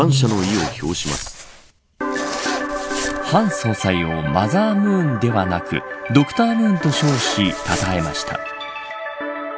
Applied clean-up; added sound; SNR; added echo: none; Zipper (clothing); 10 dB; none.